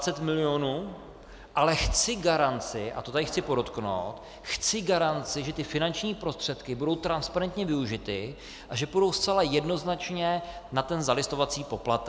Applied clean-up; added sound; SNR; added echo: none; none; none; none.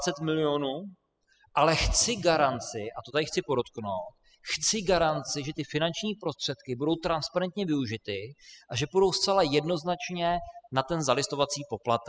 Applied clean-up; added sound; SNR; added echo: classical method spectral subtraction.